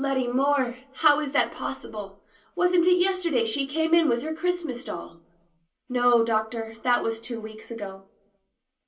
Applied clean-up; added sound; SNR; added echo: none; none; none; reverberation time 0.3 s.